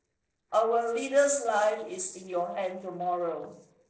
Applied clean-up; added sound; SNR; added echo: neural separator model SepFormer DNS4.